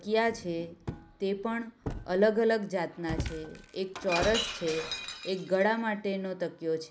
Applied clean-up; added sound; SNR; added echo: none; Shatter; 9 dB; none.